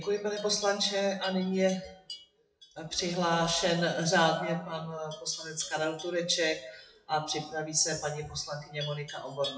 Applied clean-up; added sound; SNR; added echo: classical method WPE with log-MMSE.